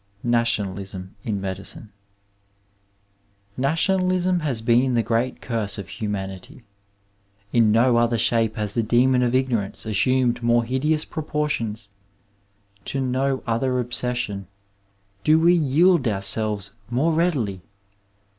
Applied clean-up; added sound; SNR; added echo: none; none; none; none.